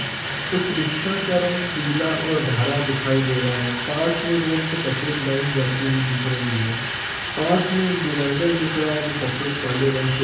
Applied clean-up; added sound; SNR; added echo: none; Sink (filling or washing) / Water tap, faucet; 3 dB; reverberation time 0.8 s.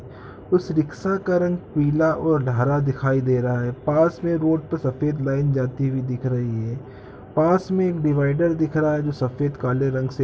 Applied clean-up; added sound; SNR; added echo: none; none; none; none.